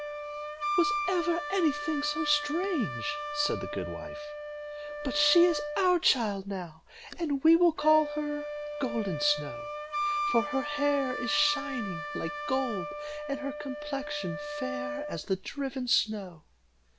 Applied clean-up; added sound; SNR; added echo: none; Wind instrument, woodwind instrument; 6 dB; none.